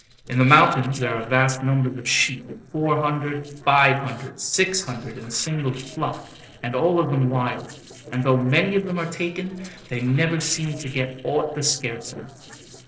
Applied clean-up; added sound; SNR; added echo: neural separator model SepFormer DNS4.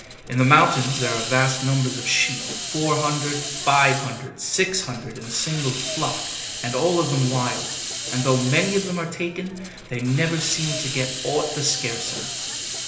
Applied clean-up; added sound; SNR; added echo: none; Hiss; 7 dB; reverberation time 1.0 s.